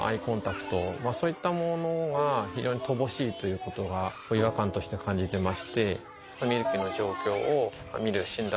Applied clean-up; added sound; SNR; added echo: none; none; none; none.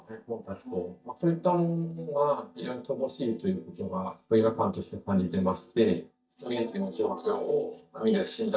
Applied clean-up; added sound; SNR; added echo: neural mask model DeepFilterNet 3.